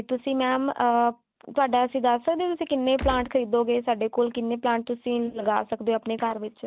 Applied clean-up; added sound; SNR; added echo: none; Gunshot, gunfire; 7 dB; none.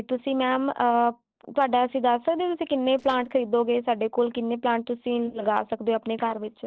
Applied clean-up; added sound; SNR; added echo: neural separator model SepFormer DNS4.